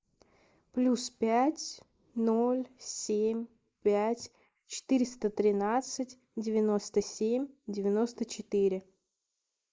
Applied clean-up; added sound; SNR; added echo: neural mask model Resemble Enhance denoiser.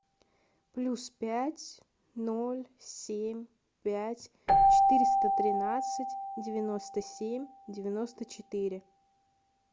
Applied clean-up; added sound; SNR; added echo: none; Keyboard (musical); -4 dB; none.